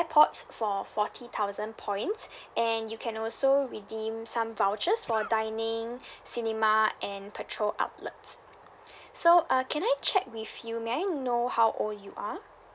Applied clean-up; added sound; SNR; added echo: none; Cough; 14 dB; none.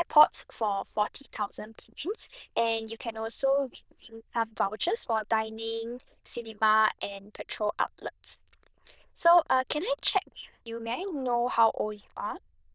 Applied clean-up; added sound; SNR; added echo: neural diffusion model UNIVERSE++.